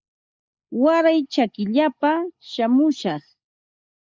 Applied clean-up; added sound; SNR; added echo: neural mask model Resemble Enhance denoiser.